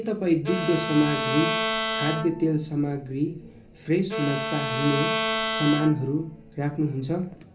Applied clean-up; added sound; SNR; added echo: none; Bowed string instrument; 4 dB; reverberation time 0.3 s.